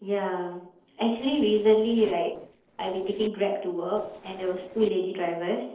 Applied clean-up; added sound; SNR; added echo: neural separator model SepFormer DNS4.